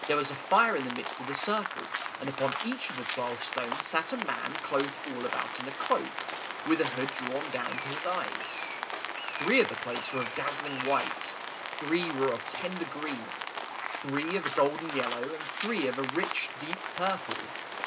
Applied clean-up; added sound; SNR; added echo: none; Rain; 3 dB; reverberation time 0.2 s.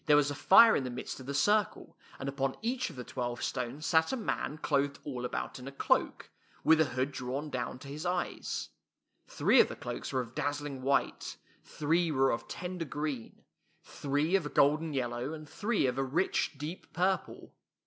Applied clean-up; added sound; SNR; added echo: none; none; none; none.